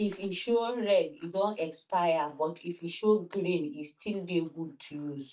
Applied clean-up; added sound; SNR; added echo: neural mask model DeepFilterNet 3.